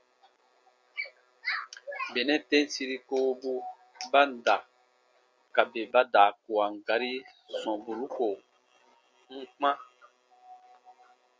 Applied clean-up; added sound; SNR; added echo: none; none; none; none.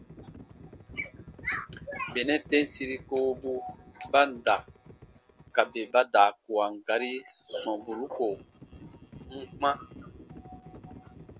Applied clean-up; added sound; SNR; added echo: none; Livestock, farm animals, working animals; 19 dB; none.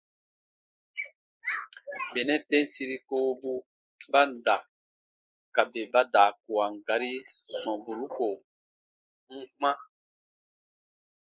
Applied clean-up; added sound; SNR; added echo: neural mask model Resemble Enhance denoiser.